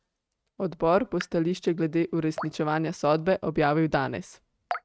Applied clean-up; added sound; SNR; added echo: neural mask model RNNoise.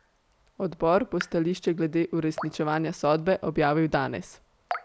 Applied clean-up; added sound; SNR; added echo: none; Raindrop / Drip; 16 dB; none.